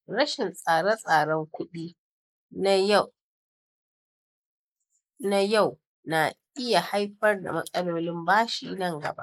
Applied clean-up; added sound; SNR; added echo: neural mask model Resemble Enhance denoiser.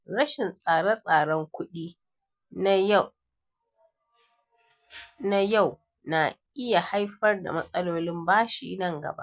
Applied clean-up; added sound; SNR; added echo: none; none; none; none.